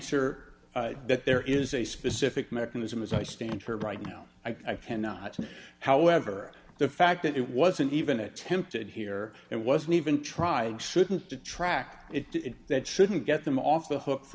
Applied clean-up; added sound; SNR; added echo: none; none; none; none.